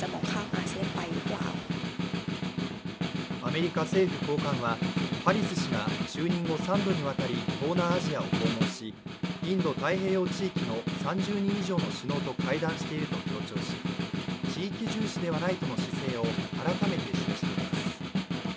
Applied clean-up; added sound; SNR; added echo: none; Snare drum; -1 dB; none.